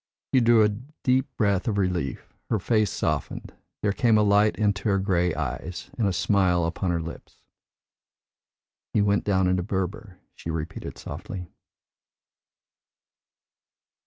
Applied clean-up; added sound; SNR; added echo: none; none; none; none.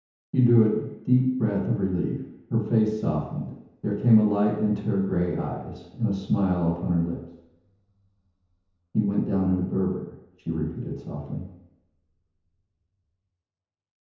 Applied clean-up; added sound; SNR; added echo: none; none; none; reverberation time 1.0 s.